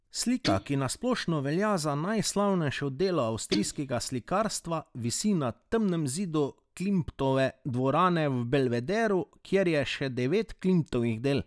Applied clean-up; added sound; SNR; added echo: none; Guitar; 11 dB; none.